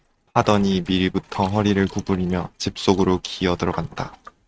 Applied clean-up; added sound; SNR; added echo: neural mask model RNNoise.